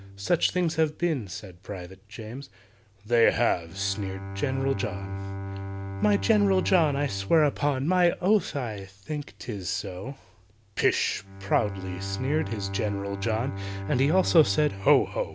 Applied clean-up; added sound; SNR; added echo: none; Bowed string instrument; 9 dB; none.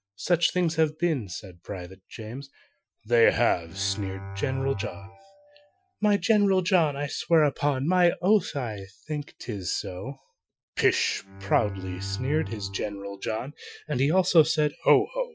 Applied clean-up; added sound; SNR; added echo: classical method Wiener filter.